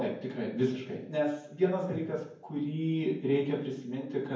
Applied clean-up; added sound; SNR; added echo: none; none; none; reverberation time 0.9 s.